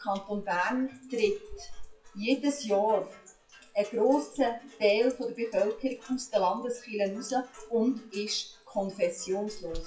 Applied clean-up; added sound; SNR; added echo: classical method WPE with log-MMSE.